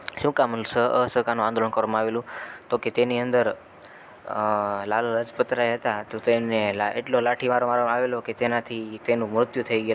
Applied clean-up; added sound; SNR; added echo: none; none; none; none.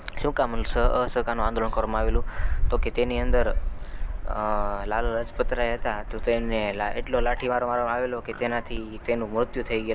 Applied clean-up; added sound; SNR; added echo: none; Gull, seagull; 0 dB; none.